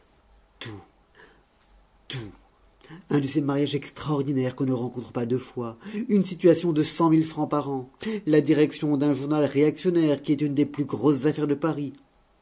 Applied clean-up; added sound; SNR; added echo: none; none; none; none.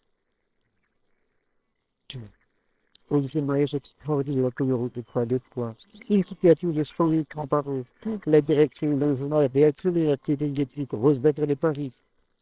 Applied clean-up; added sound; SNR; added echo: neural separator model SepFormer WHAMR!.